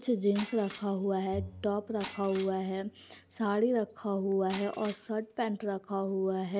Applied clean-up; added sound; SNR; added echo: none; Shatter + Bowed string instrument; 16 dB; none.